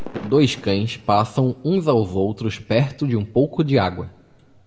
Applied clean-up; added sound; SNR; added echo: none; Fireworks; 19 dB; reverberation time 0.6 s.